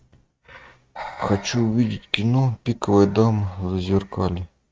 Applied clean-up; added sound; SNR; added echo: neural mask model RNNoise.